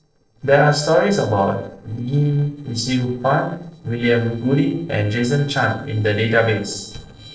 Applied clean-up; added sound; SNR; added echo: neural separator model SepFormer DNS4.